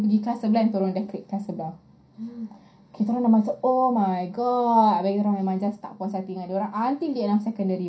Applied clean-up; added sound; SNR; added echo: none; none; none; reverberation time 0.3 s.